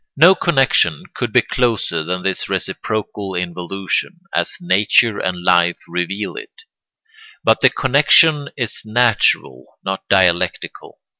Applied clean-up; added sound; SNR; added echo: none; none; none; none.